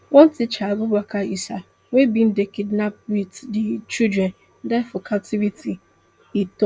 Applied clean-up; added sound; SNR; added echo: none; none; none; none.